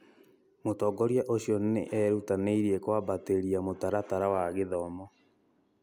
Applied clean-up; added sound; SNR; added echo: none; none; none; none.